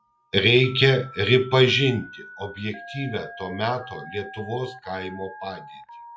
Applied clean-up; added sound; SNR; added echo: classical method log-MMSE.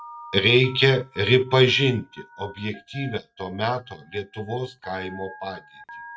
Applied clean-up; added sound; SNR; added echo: neural mask model RNNoise.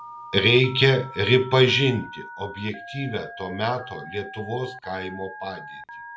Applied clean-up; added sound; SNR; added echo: none; Telephone; 16 dB; none.